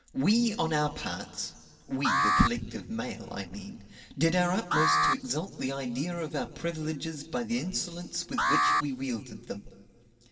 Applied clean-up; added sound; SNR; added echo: none; Alarm; -1 dB; reverberation time 2.7 s.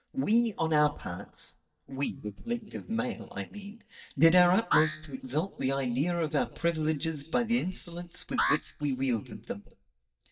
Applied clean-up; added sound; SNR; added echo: neural mask model DeepFilterNet 3.